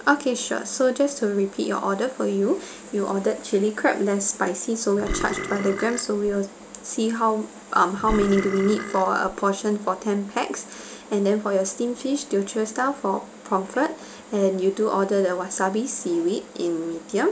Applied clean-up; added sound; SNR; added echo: none; Burping, eructation; 8 dB; none.